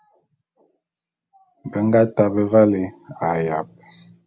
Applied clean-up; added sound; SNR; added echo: none; none; none; none.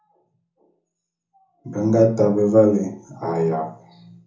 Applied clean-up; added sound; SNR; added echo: none; none; none; reverberation time 0.7 s.